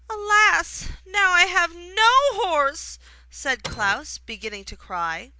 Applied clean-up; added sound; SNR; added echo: none; Printer; 12 dB; none.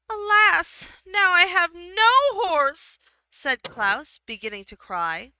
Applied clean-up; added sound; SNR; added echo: neural mask model RNNoise.